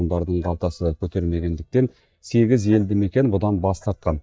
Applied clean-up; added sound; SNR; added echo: neural mask model DeepFilterNet 3.